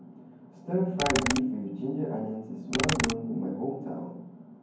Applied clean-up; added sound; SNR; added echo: none; Computer keyboard; 3 dB; reverberation time 0.9 s.